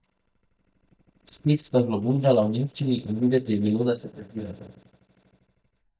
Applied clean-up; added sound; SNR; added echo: neural mask model DeepFilterNet 3.